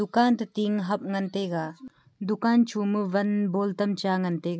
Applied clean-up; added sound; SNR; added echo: none; none; none; none.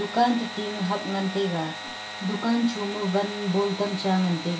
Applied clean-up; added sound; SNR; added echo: none; Sawing / Engine; 10 dB; reverberation time 0.2 s.